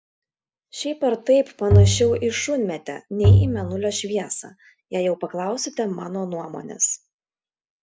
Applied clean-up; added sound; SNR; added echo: none; Bowed string instrument; -5 dB; none.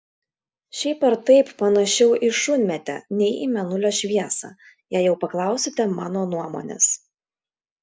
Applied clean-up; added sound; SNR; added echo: none; none; none; none.